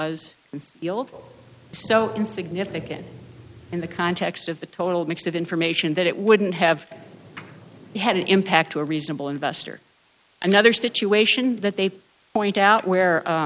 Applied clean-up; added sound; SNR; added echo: none; none; none; none.